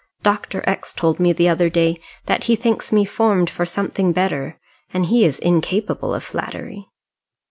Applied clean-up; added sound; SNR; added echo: none; none; none; none.